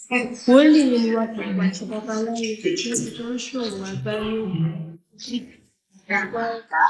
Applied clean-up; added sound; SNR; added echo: neural mask model Resemble Enhance denoiser.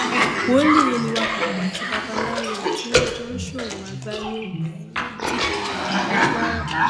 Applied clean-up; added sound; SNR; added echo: none; Cough; -4 dB; none.